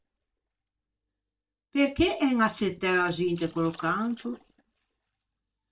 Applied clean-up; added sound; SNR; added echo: neural mask model DeepFilterNet 3.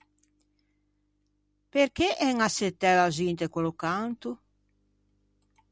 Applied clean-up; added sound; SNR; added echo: none; none; none; none.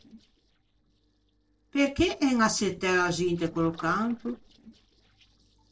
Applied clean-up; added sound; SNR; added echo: neural separator model SepFormer DNS4.